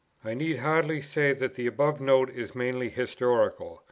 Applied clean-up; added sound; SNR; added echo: none; none; none; none.